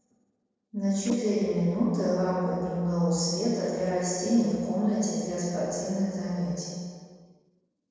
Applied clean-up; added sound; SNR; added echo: neural separator model SepFormer DNS4.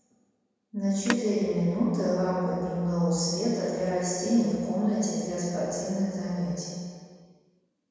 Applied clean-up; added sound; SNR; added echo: none; Telephone; 10 dB; reverberation time 1.9 s.